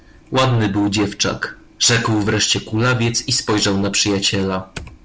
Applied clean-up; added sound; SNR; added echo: none; none; none; none.